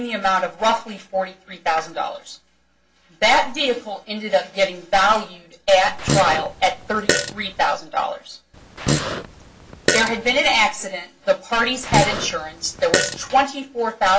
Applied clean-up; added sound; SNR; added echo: none; Fart; 3 dB; reverberation time 0.2 s.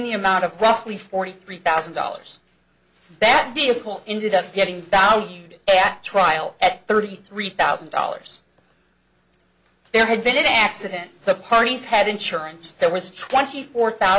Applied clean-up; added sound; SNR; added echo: none; none; none; none.